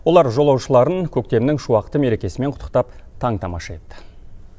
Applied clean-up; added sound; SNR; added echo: none; none; none; none.